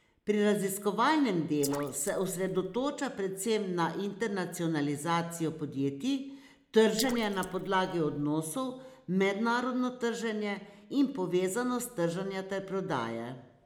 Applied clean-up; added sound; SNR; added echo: neural mask model Resemble Enhance denoiser.